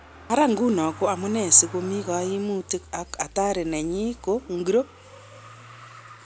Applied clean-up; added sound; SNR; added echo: none; Motor vehicle (road); 18 dB; none.